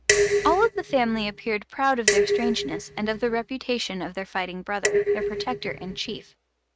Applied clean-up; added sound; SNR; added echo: neural mask model RNNoise.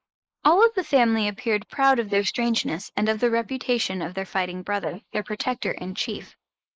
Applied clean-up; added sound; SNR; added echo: neural mask model Resemble Enhance denoiser.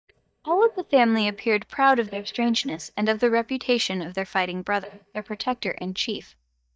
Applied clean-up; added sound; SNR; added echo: neural mask model DeepFilterNet 3.